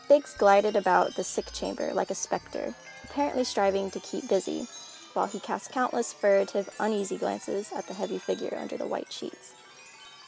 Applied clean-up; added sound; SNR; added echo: none; Chime; 19 dB; none.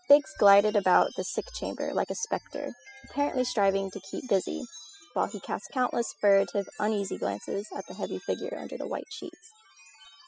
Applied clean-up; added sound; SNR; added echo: classical method spectral subtraction.